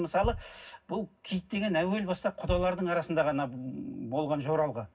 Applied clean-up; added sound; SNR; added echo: none; Bass drum; 12 dB; reverberation time 0.4 s.